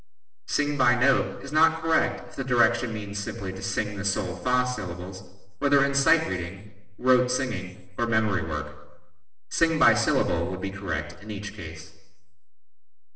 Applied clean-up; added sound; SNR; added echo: none; none; none; reverberation time 0.9 s.